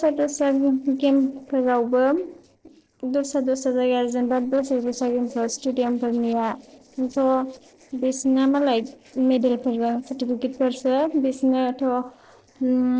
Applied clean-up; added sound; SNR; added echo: neural separator model SepFormer DNS4.